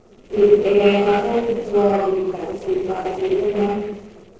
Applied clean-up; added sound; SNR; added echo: neural separator model SepFormer DNS4.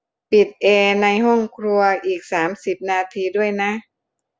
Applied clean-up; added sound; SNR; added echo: none; none; none; none.